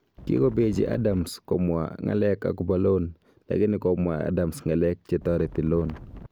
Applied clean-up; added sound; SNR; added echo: none; Wind; 16 dB; none.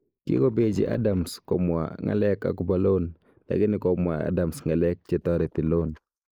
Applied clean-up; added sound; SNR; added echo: neural mask model Resemble Enhance denoiser.